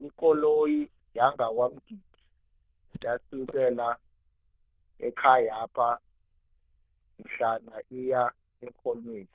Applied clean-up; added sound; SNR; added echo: neural diffusion model UNIVERSE++.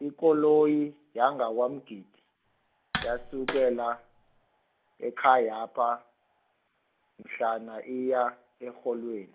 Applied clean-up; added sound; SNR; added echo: none; Tap; 10 dB; none.